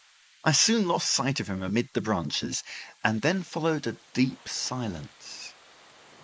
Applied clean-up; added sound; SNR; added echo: neural mask model Resemble Enhance denoiser.